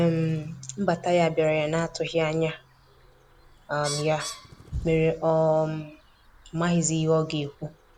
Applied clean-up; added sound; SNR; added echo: none; Bird + Keyboard (musical); 18 dB; none.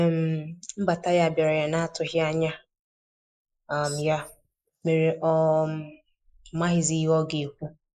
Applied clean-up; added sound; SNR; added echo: neural mask model Resemble Enhance denoiser.